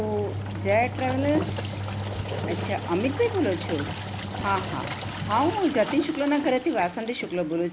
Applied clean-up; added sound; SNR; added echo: none; Engine; 6 dB; none.